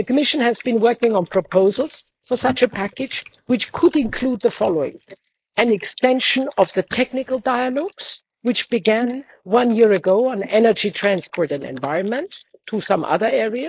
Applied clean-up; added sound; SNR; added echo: neural mask model Resemble Enhance denoiser.